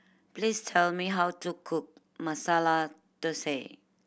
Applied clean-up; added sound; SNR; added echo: none; none; none; none.